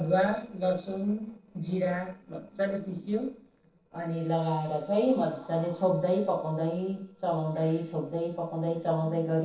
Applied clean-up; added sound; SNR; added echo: neural separator model SepFormer DNS4.